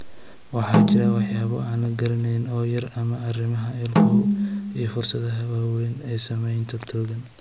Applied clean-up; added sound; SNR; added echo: none; Snare drum; -1 dB; none.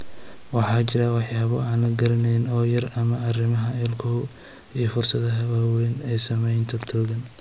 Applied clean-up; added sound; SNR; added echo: none; none; none; none.